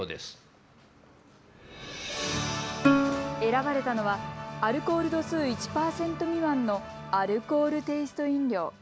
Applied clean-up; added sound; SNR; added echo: none; Plucked string instrument; 1 dB; none.